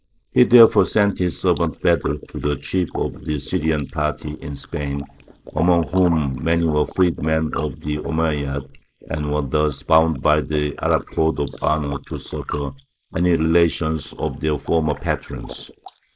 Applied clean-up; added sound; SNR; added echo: neural mask model Resemble Enhance denoiser.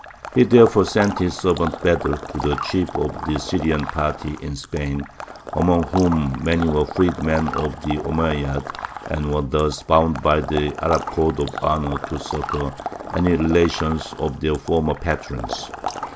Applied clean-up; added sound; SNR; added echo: none; Water / Liquid; 11 dB; none.